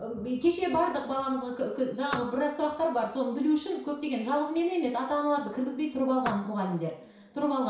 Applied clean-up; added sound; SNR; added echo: none; Vehicle; 14 dB; reverberation time 0.6 s.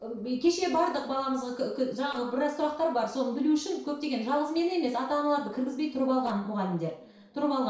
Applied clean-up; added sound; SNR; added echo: neural separator model SepFormer DNS4.